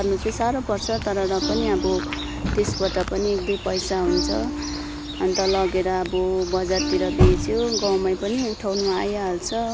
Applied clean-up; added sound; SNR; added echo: none; Electric guitar / Strum + Chirp, tweet; 4 dB; none.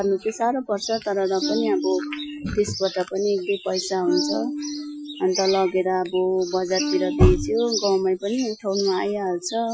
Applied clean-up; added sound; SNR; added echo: classical method Wiener filter.